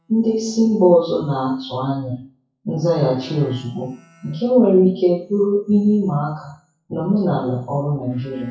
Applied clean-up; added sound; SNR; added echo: classical method WPE with log-MMSE.